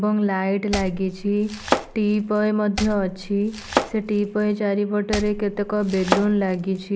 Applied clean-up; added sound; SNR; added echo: none; Domestic sounds, home sounds; 7 dB; none.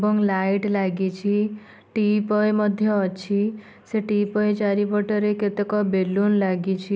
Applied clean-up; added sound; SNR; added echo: none; none; none; none.